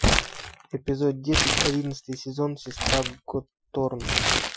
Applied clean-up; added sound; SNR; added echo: classical method Wiener filter.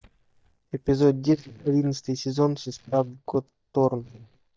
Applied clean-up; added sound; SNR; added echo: neural mask model DeepFilterNet 3.